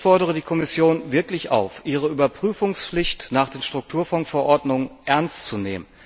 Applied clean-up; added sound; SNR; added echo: none; none; none; none.